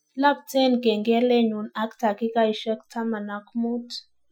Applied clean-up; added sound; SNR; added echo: classical method Wiener filter.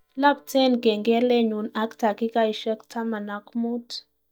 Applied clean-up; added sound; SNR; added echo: neural mask model DeepFilterNet 3.